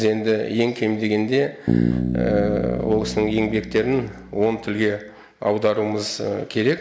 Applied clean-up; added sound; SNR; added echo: none; Bass guitar; 4 dB; none.